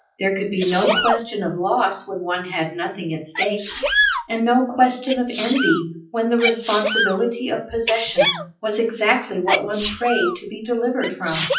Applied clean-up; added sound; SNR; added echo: classical method WPE with log-MMSE.